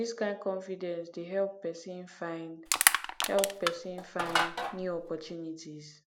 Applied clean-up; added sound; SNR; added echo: none; Crushing; -4 dB; none.